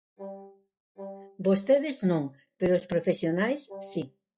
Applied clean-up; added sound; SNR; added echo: classical method log-MMSE.